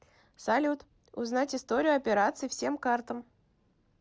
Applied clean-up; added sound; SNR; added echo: none; none; none; none.